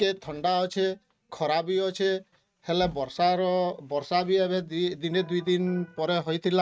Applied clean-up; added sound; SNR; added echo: neural mask model RNNoise.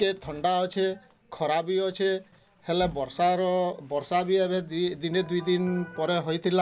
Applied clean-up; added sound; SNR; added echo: none; Electric guitar; 18 dB; none.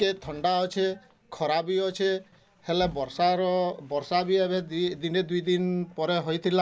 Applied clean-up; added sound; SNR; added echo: none; none; none; none.